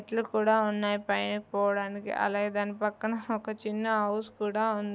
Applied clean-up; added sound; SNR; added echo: none; none; none; none.